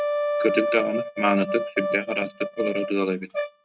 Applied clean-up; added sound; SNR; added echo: neural mask model RNNoise.